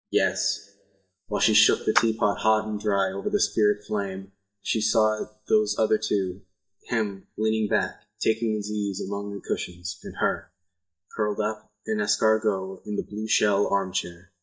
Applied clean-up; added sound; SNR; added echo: neural mask model DeepFilterNet 3.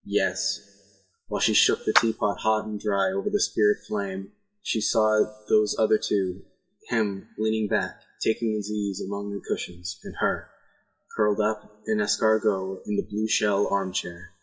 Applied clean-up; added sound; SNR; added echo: classical method WPE with log-MMSE.